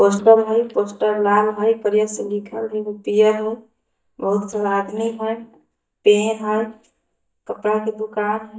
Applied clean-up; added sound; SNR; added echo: neural mask model DeepFilterNet 3.